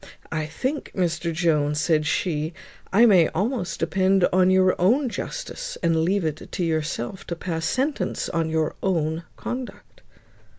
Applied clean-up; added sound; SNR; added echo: none; none; none; none.